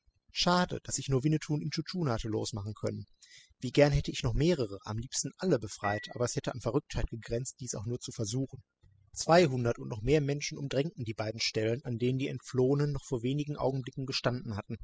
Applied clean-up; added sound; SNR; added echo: classical method spectral subtraction.